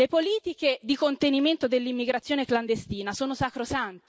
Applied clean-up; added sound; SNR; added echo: none; none; none; none.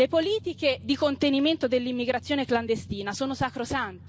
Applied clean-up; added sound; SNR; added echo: none; Drum; 20 dB; none.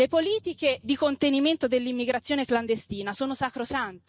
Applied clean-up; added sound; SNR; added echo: neural mask model RNNoise.